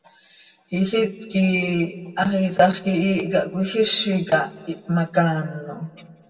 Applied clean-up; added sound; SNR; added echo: none; none; none; reverberation time 1.2 s.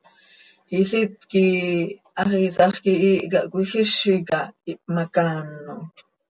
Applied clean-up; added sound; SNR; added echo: none; none; none; none.